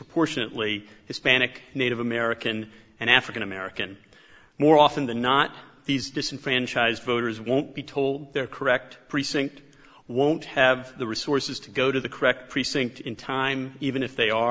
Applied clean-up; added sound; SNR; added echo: none; none; none; none.